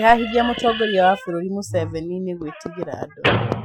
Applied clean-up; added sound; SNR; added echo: classical method Wiener filter.